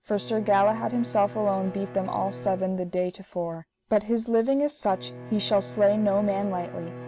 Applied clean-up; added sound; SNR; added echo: none; Bowed string instrument; 15 dB; none.